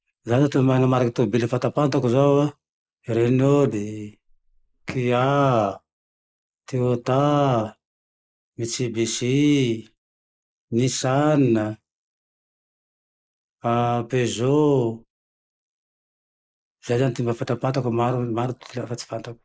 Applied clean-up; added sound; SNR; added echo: neural mask model Resemble Enhance denoiser.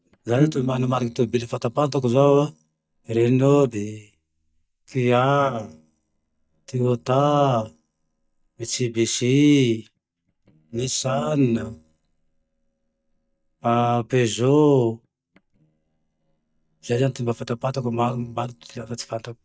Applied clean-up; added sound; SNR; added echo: neural mask model DeepFilterNet 3.